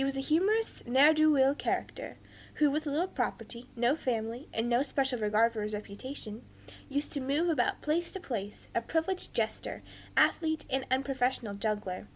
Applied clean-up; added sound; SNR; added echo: none; none; none; none.